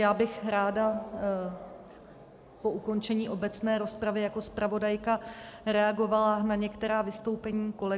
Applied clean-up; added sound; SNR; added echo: none; none; none; none.